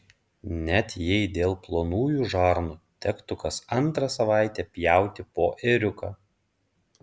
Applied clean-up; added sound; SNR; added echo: none; none; none; none.